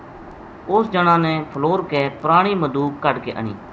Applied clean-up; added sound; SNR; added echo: none; Aircraft; 18 dB; none.